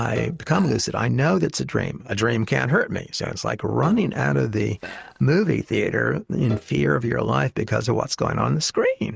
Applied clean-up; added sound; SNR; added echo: neural mask model RNNoise.